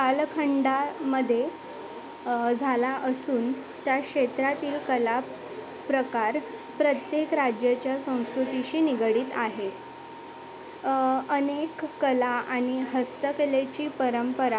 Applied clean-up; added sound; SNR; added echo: none; none; none; none.